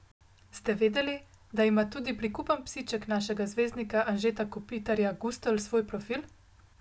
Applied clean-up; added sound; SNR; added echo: none; none; none; none.